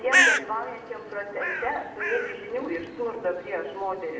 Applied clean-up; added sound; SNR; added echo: none; Bird; -2 dB; reverberation time 0.7 s.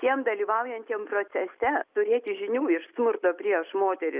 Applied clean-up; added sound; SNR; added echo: none; none; none; none.